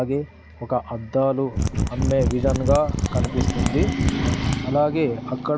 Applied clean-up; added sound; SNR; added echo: none; Mechanisms; 0 dB; none.